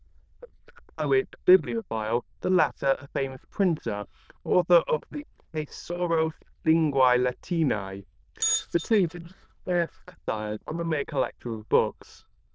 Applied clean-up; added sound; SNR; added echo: neural diffusion model UNIVERSE++.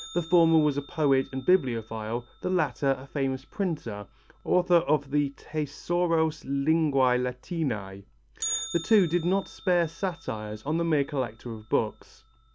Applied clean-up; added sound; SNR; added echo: none; Bell; 18 dB; none.